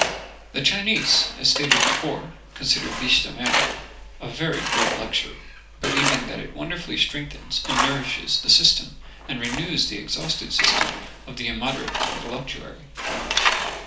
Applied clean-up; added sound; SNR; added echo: none; Tools; 2 dB; reverberation time 0.4 s.